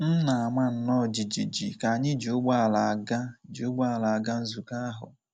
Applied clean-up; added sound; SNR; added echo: none; none; none; none.